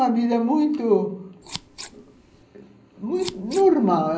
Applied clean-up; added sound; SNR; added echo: none; Scissors; 17 dB; reverberation time 0.5 s.